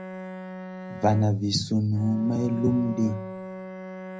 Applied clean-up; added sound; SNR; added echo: none; Bowed string instrument; 11 dB; reverberation time 0.5 s.